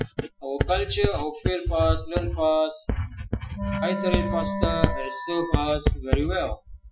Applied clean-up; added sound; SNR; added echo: classical method Wiener filter.